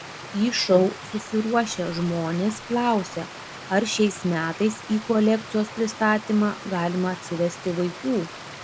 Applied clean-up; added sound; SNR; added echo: none; Stream; 14 dB; none.